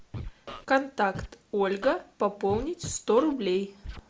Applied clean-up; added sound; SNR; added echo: none; Scratching (performance technique); 14 dB; none.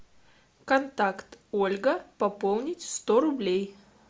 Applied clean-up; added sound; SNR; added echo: none; none; none; none.